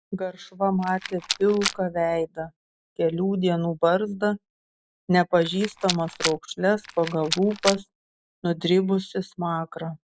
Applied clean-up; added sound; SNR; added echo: none; Rattle; 7 dB; none.